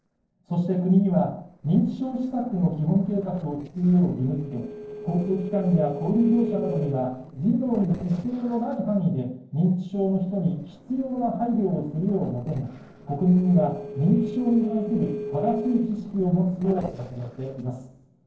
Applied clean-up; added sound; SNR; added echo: neural separator model SepFormer DNS4.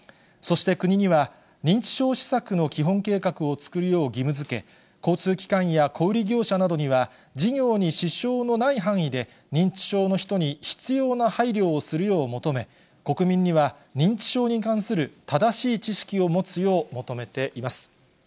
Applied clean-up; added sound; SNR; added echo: none; none; none; none.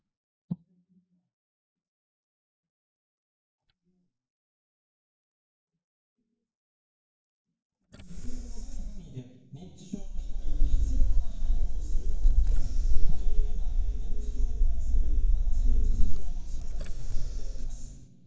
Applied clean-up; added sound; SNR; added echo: neural mask model DeepFilterNet 3.